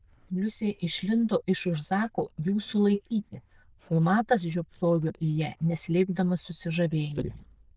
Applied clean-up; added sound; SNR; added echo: neural diffusion model UNIVERSE++.